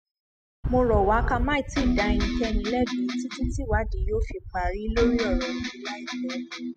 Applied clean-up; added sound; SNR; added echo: classical method spectral subtraction.